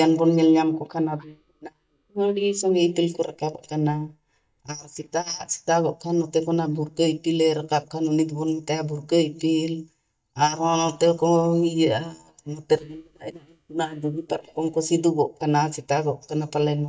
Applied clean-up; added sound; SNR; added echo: neural mask model DeepFilterNet 3.